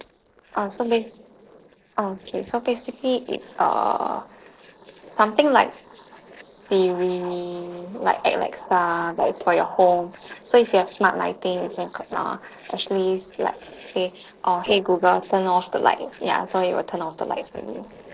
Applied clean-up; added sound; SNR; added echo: neural separator model SepFormer DNS4.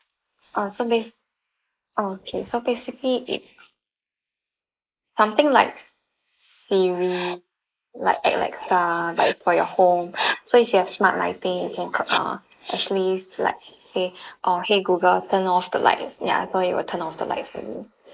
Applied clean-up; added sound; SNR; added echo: neural mask model Resemble Enhance denoiser.